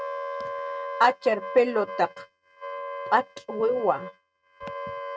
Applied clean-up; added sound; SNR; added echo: neural mask model RNNoise.